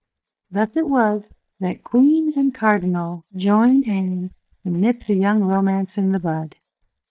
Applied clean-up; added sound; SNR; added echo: neural mask model DeepFilterNet 3.